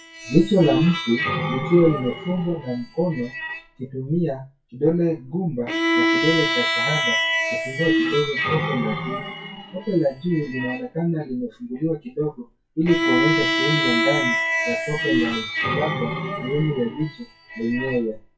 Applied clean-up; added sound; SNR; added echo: classical method WPE with log-MMSE.